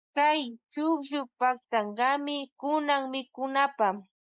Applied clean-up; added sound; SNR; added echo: neural mask model Resemble Enhance denoiser.